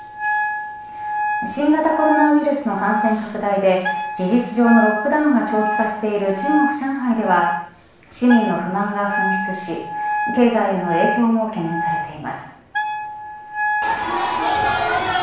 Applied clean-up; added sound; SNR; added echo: none; Wind instrument, woodwind instrument; 5 dB; reverberation time 0.7 s.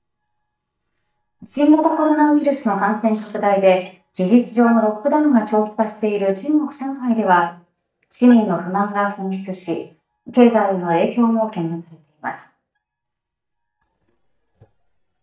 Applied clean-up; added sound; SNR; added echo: neural mask model DeepFilterNet 3.